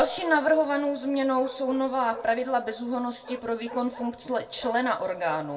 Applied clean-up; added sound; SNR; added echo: none; Bark; 17 dB; reverberation time 0.2 s.